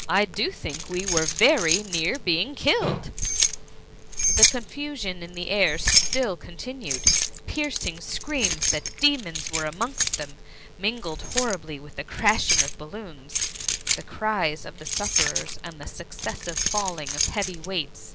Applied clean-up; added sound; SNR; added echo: none; Keys jangling; -1 dB; none.